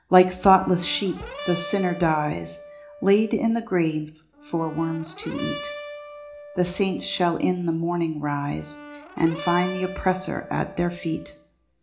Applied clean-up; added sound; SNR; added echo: none; Brass instrument; 15 dB; reverberation time 0.4 s.